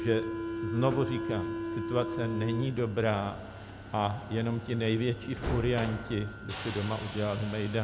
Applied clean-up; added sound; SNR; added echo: none; Subway, metro, underground; 6 dB; none.